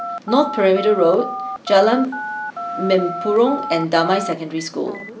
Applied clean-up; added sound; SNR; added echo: none; Telephone; 9 dB; none.